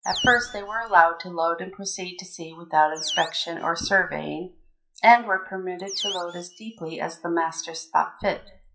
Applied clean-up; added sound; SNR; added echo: classical method WPE with log-MMSE.